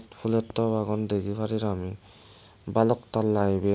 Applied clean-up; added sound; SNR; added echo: none; none; none; none.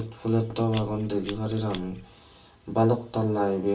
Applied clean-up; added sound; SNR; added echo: none; Scissors; 16 dB; reverberation time 0.3 s.